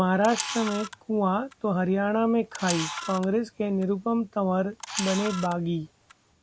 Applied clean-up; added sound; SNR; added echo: none; Camera; 11 dB; none.